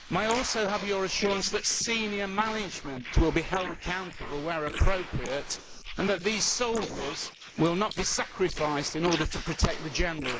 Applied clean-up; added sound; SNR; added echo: neural mask model Resemble Enhance denoiser.